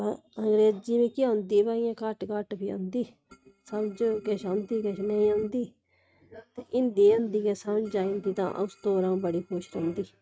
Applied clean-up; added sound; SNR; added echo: neural mask model RNNoise.